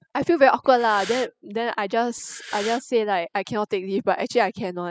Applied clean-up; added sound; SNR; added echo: classical method spectral subtraction.